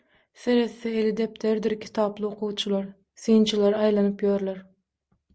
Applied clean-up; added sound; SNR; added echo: none; none; none; none.